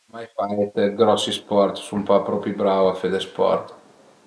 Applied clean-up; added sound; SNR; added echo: none; none; none; none.